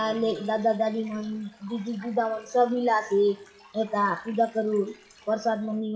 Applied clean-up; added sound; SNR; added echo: classical method WPE with log-MMSE.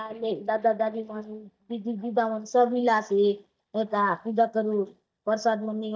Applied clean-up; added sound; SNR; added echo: neural mask model DeepFilterNet 3.